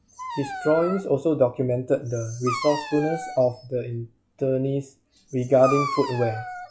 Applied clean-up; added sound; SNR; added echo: classical method log-MMSE.